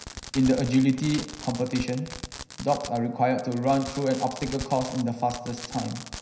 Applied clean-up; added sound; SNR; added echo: none; Fireworks; 14 dB; reverberation time 0.9 s.